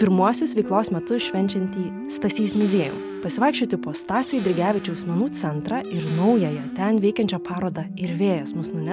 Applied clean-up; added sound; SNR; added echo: none; Squeak / Cupboard open or close; 14 dB; none.